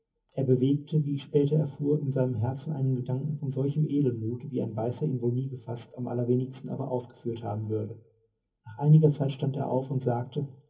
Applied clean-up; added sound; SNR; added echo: none; none; none; reverberation time 0.3 s.